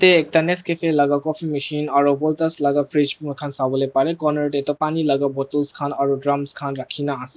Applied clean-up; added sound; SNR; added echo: none; none; none; none.